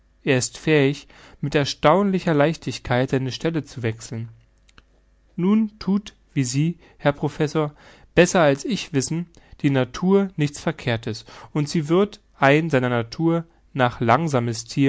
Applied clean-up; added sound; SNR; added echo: none; none; none; none.